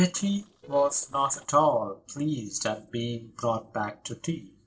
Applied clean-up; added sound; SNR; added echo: neural separator model SepFormer DNS4.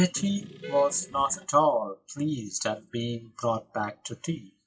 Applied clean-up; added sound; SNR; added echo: classical method WPE with log-MMSE.